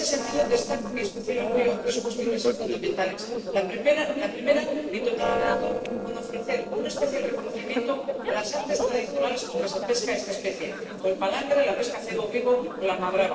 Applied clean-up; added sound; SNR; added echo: neural separator model SepFormer DNS4.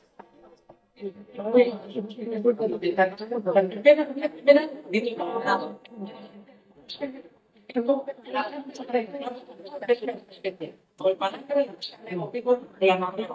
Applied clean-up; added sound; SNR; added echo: neural mask model DeepFilterNet 3.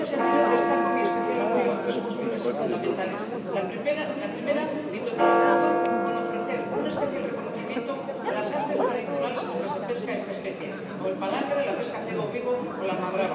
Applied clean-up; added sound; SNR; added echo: none; Church bell; -3 dB; reverberation time 2.6 s.